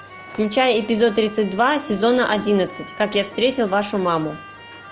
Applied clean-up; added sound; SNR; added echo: none; Keyboard (musical); 19 dB; none.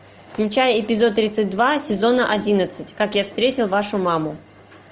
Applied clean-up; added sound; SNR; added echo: none; none; none; none.